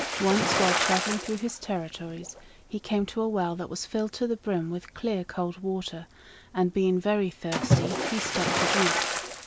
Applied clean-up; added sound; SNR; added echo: none; Splash, splatter; 2 dB; none.